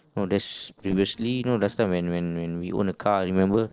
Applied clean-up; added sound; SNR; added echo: neural separator model SepFormer DNS4.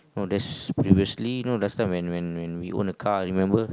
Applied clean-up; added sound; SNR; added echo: none; none; none; none.